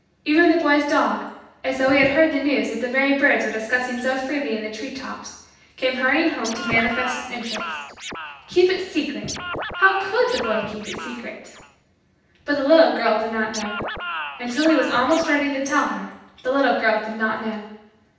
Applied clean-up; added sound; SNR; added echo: none; Scratching (performance technique); 10 dB; reverberation time 0.9 s.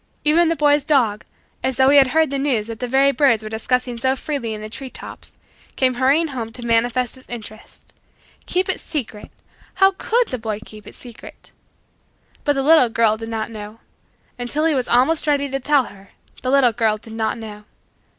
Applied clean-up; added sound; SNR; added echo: none; none; none; none.